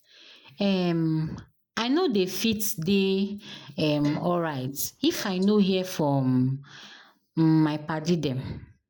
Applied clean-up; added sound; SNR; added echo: neural mask model Resemble Enhance denoiser.